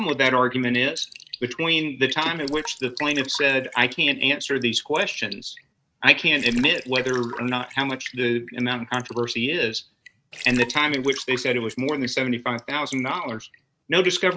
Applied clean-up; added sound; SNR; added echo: neural mask model RNNoise.